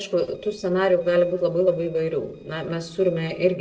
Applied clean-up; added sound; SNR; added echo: neural separator model SepFormer DNS4.